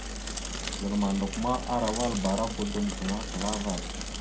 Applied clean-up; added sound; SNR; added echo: none; Mechanisms / Bicycle; 4 dB; reverberation time 0.2 s.